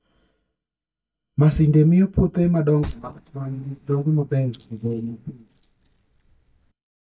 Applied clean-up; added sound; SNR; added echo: neural mask model DeepFilterNet 3.